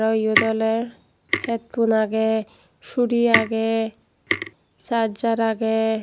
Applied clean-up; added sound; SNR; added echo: none; Tick; 5 dB; none.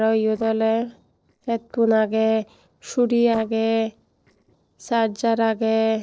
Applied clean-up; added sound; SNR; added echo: neural separator model SepFormer DNS4.